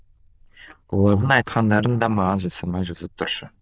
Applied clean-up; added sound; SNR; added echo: neural diffusion model UNIVERSE++.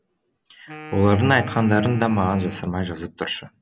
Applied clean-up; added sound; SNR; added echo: none; Wind instrument, woodwind instrument; 18 dB; none.